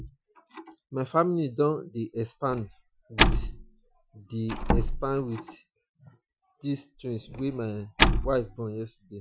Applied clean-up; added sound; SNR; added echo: classical method Wiener filter.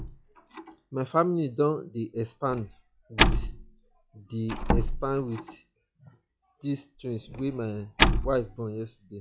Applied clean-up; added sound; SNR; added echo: classical method log-MMSE.